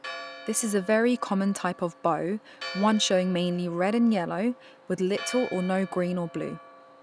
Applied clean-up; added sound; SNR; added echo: none; Church bell; 16 dB; none.